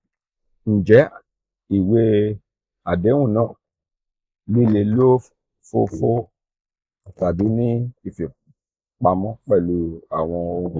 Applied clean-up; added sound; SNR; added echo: neural mask model Resemble Enhance denoiser.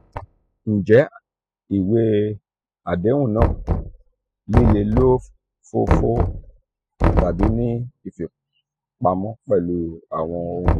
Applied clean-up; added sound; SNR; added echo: classical method spectral subtraction.